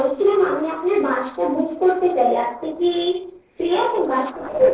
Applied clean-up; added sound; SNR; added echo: neural separator model SepFormer DNS4.